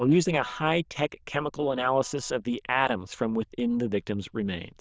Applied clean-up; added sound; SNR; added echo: neural diffusion model UNIVERSE++.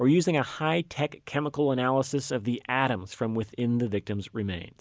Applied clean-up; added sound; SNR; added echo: none; none; none; none.